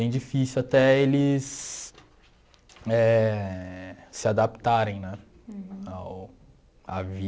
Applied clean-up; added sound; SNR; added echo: none; none; none; none.